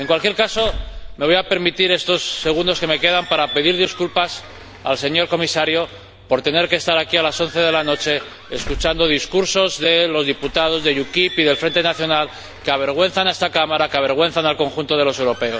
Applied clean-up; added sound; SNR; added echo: none; Squeak / Slam / Alarm / Wood; 16 dB; none.